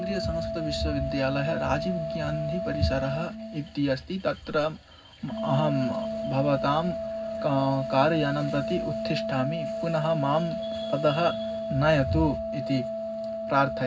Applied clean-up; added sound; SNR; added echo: none; Organ; 5 dB; reverberation time 0.4 s.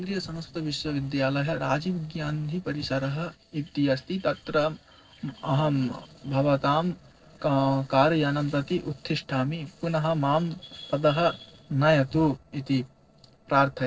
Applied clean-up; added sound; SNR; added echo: neural separator model SepFormer DNS4.